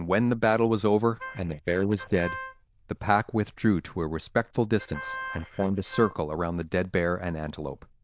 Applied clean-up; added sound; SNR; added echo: neural diffusion model UNIVERSE++.